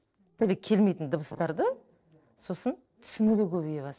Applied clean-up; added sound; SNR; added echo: neural separator model SepFormer DNS4.